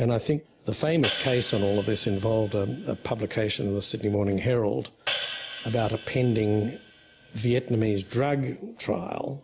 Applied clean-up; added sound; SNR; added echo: none; Hi-hat; 12 dB; none.